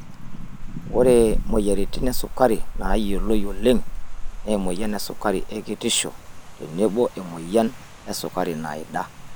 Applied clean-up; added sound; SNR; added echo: none; Rain; 2 dB; none.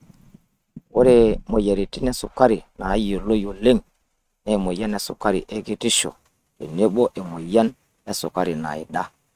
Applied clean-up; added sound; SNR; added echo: neural mask model RNNoise.